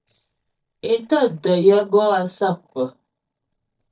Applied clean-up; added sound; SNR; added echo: neural mask model DeepFilterNet 3.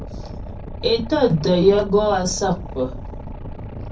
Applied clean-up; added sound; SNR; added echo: none; Boat, Water vehicle; 10 dB; reverberation time 0.3 s.